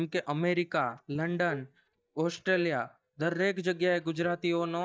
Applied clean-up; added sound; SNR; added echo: neural mask model DeepFilterNet 3.